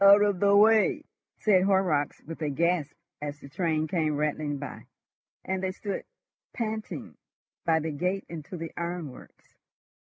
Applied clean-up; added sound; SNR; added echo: none; none; none; none.